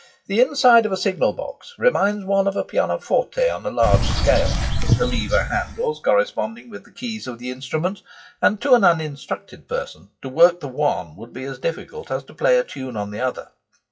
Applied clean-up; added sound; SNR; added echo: classical method WPE with log-MMSE.